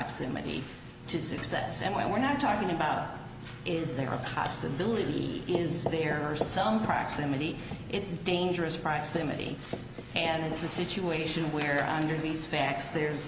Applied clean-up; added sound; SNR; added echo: none; Guitar; 20 dB; none.